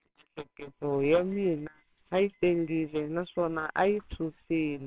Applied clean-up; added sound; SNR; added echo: neural separator model SepFormer WHAMR!.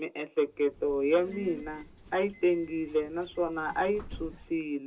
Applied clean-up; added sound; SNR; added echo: none; Subway, metro, underground; 18 dB; reverberation time 0.2 s.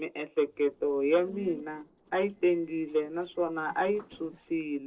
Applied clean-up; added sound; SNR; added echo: neural separator model SepFormer DNS4.